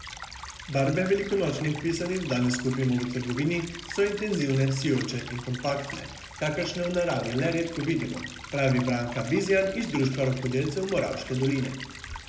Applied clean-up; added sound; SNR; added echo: none; Stream / Trickle, dribble; 13 dB; reverberation time 0.7 s.